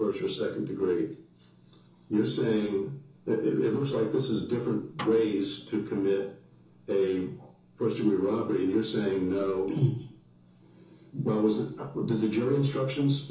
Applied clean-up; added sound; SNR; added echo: none; Snare drum; 16 dB; reverberation time 0.7 s.